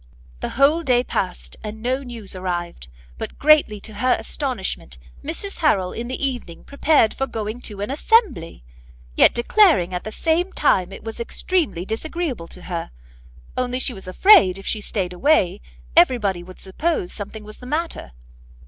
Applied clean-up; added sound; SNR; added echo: none; none; none; none.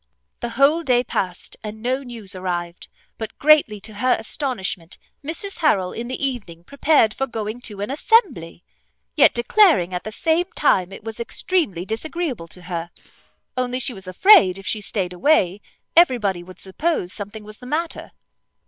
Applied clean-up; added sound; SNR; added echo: neural separator model SepFormer WHAM!.